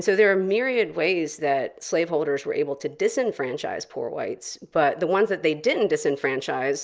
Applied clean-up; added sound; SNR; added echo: none; none; none; none.